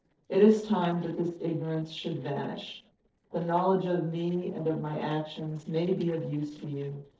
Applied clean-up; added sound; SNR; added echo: neural separator model SepFormer DNS4.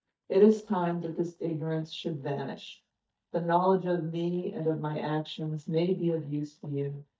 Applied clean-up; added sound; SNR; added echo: neural mask model DeepFilterNet 3.